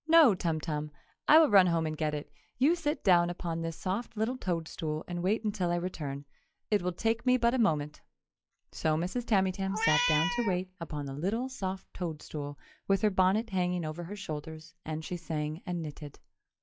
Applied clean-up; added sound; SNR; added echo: classical method log-MMSE.